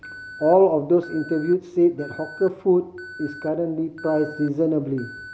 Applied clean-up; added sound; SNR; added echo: none; Alarm; 19 dB; none.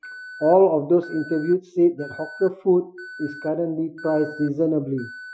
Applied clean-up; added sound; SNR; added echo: classical method Wiener filter.